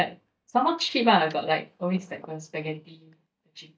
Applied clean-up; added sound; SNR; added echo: neural mask model DeepFilterNet 3.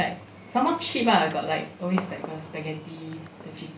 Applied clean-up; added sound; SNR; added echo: none; Fireworks; 16 dB; reverberation time 0.3 s.